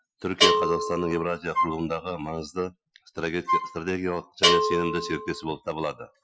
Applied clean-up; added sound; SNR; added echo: classical method Wiener filter.